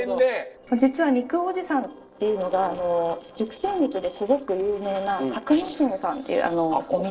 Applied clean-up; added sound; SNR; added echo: neural separator model SepFormer DNS4.